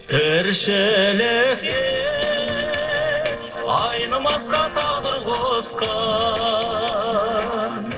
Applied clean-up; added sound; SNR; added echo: neural separator model SepFormer DNS4.